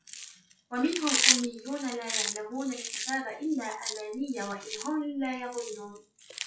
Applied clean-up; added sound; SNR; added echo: classical method WPE with log-MMSE.